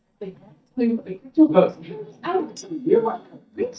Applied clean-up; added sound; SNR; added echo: neural mask model DeepFilterNet 3.